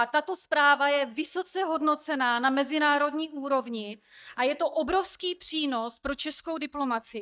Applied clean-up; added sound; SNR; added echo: neural mask model DeepFilterNet 3.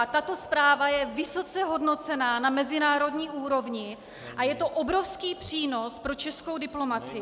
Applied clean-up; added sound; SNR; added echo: none; none; none; none.